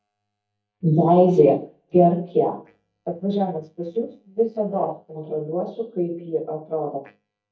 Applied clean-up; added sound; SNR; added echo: neural mask model DeepFilterNet 3.